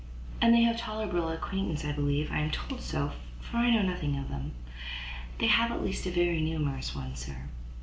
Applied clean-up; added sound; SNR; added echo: none; none; none; none.